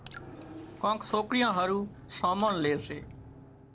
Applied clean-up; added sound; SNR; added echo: none; Sliding door + Raindrop / Splash, splatter; 15 dB; none.